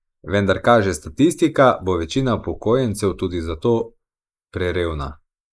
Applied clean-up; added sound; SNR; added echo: neural mask model Resemble Enhance denoiser.